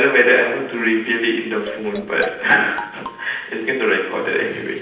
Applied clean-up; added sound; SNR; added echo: neural separator model SepFormer DNS4.